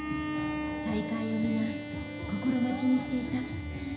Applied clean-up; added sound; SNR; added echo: none; Bowed string instrument; 5 dB; reverberation time 0.9 s.